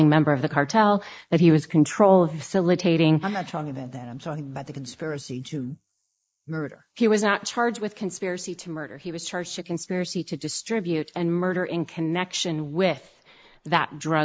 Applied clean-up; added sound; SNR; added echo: neural mask model Resemble Enhance denoiser.